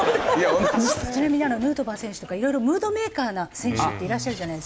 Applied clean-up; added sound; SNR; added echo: none; none; none; none.